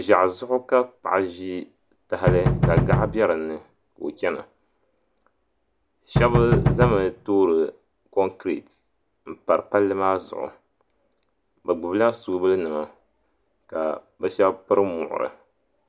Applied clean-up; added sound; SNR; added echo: none; Knock; -2 dB; none.